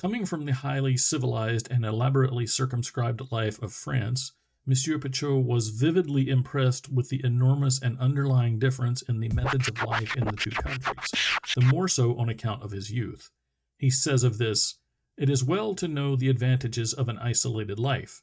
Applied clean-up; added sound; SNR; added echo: neural mask model RNNoise.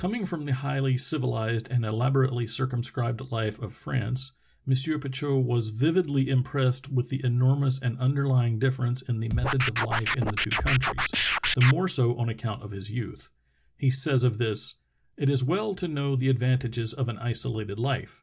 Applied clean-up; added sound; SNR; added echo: none; Scratching (performance technique); 1 dB; none.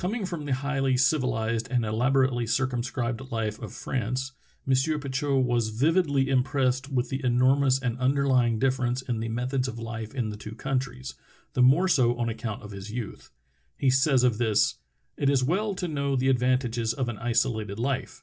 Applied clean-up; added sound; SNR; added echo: none; none; none; none.